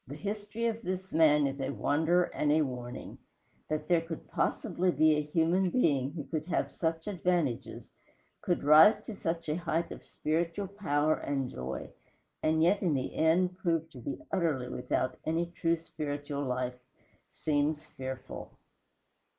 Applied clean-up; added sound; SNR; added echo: neural mask model Resemble Enhance denoiser.